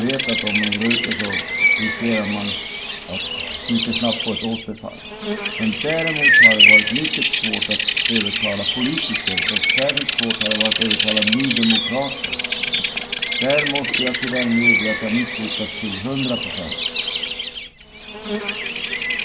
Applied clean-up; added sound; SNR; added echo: none; Bird vocalization, bird call, bird song; -4 dB; reverberation time 0.3 s.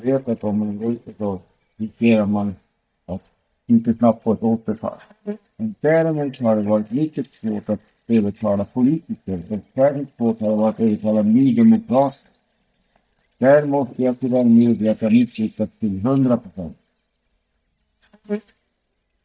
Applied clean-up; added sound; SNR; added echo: neural mask model DeepFilterNet 3.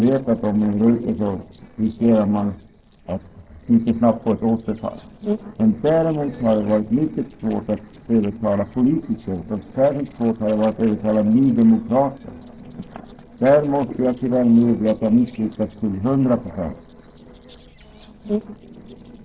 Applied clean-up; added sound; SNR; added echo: neural separator model SepFormer DNS4.